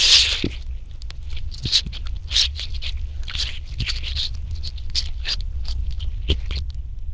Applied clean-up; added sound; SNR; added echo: neural diffusion model UNIVERSE++.